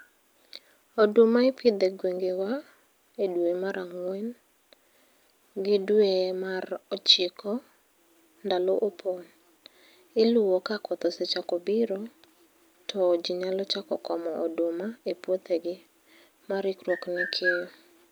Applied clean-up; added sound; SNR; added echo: none; none; none; none.